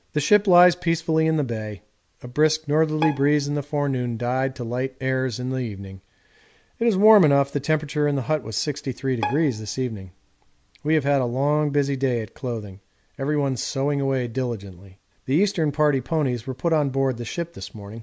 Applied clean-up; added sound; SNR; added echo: none; Bowed string instrument; 14 dB; none.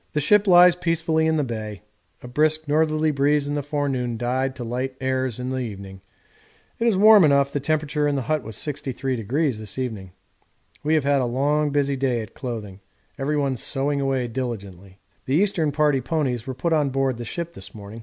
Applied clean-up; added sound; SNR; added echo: none; none; none; none.